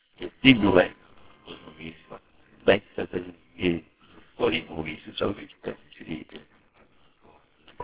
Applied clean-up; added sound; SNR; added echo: neural separator model SepFormer WHAMR!.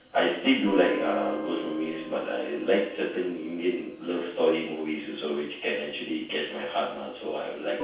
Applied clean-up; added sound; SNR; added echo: none; Guitar; 11 dB; reverberation time 0.7 s.